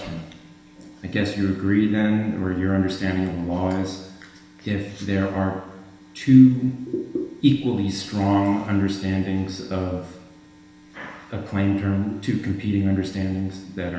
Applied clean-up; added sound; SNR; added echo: none; none; none; reverberation time 1.1 s.